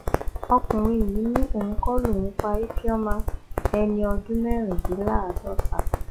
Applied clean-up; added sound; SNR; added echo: classical method log-MMSE.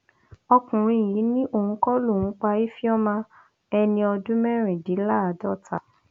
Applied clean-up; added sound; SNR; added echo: none; none; none; none.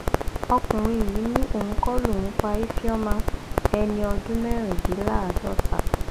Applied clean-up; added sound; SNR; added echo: none; Crackle; -2 dB; none.